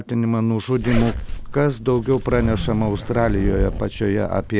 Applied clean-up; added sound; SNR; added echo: none; Zipper (clothing); 6 dB; none.